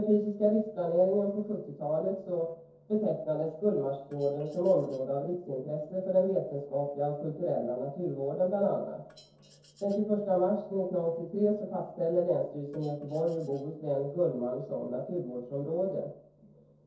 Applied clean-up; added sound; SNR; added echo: neural separator model SepFormer DNS4.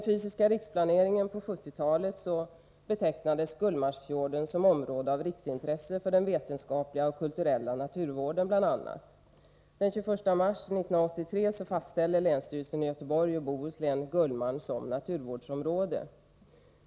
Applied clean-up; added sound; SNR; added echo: none; none; none; none.